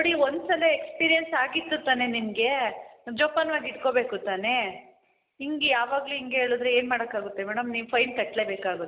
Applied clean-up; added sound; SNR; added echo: none; none; none; none.